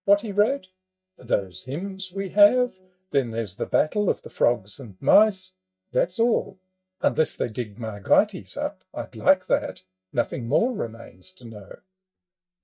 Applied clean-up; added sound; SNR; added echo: neural mask model DeepFilterNet 3.